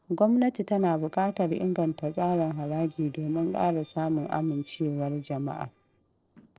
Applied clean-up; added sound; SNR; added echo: neural separator model SepFormer DNS4.